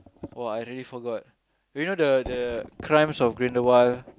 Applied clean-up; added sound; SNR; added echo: none; none; none; none.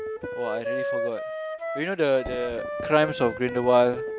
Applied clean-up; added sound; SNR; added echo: none; Wind instrument, woodwind instrument; 7 dB; none.